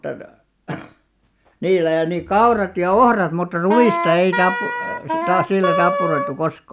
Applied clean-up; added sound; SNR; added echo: none; Wind instrument, woodwind instrument; 2 dB; none.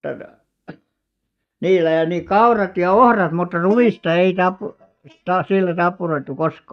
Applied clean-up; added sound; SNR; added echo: neural mask model DeepFilterNet 3.